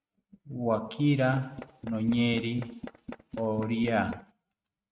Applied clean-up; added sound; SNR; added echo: neural mask model RNNoise.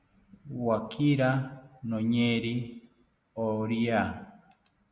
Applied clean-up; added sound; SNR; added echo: none; none; none; none.